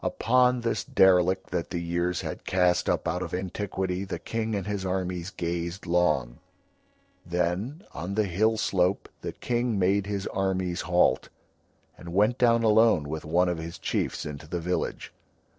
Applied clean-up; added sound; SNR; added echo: neural separator model SepFormer DNS4.